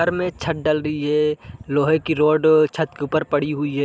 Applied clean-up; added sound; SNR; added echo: none; none; none; none.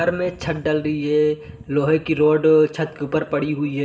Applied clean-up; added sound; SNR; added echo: none; none; none; reverberation time 1.1 s.